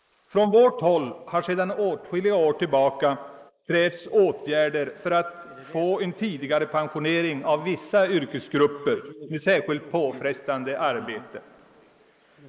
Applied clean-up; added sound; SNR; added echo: neural mask model Resemble Enhance denoiser.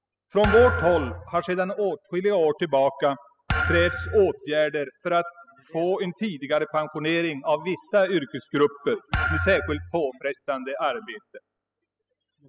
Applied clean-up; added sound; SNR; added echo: classical method spectral subtraction.